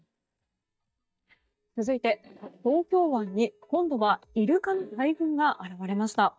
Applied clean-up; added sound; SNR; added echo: neural mask model DeepFilterNet 3.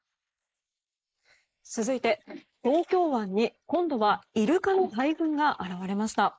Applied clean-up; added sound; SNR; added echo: neural mask model Resemble Enhance denoiser.